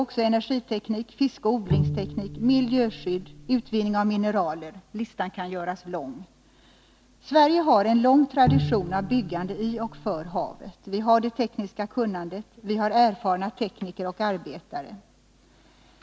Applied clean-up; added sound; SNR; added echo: none; Bowed string instrument; 5 dB; none.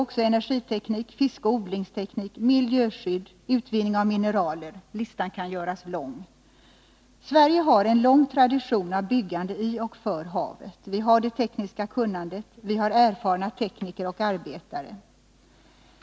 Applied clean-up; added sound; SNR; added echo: none; none; none; none.